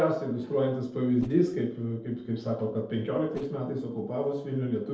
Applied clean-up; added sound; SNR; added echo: neural separator model SepFormer DNS4.